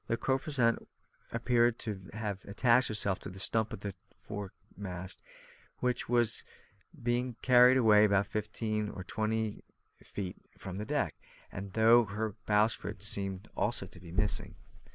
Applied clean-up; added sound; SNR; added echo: none; none; none; none.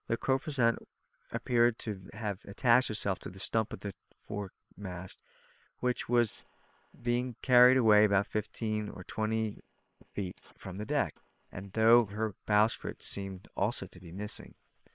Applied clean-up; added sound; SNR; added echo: neural separator model SepFormer WHAM!.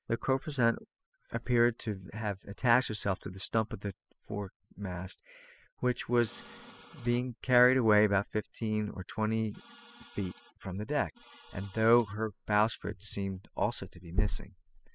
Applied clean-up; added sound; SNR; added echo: classical method spectral subtraction.